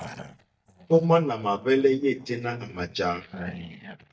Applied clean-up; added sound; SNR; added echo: neural mask model DeepFilterNet 3.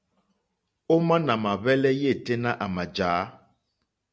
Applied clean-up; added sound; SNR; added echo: none; none; none; none.